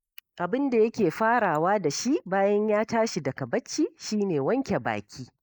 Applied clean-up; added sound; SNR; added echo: neural mask model Resemble Enhance denoiser.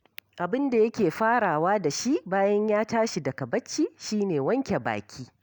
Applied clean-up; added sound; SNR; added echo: none; none; none; none.